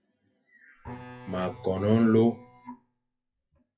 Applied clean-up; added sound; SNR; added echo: classical method WPE with log-MMSE.